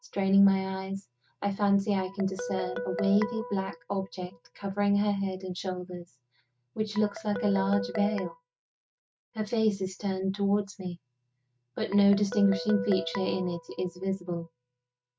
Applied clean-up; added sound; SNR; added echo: neural mask model RNNoise.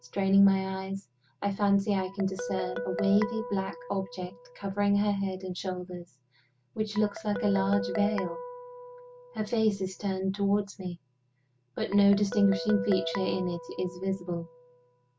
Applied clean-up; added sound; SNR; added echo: none; Guitar; 11 dB; none.